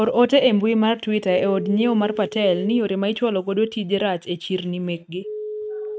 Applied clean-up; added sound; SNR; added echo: neural mask model RNNoise.